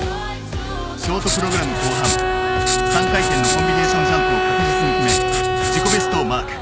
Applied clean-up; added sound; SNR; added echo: none; Writing + Bowed string instrument; -3 dB; none.